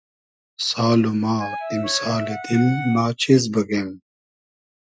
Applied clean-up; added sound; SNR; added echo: classical method Wiener filter.